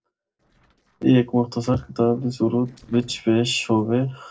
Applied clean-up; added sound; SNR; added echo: neural separator model SepFormer DNS4.